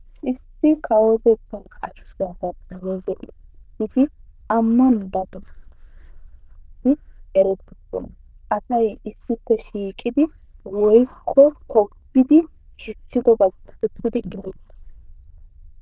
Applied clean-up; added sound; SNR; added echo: neural diffusion model UNIVERSE++.